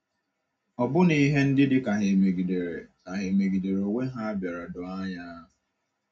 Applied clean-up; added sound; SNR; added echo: none; none; none; reverberation time 0.4 s.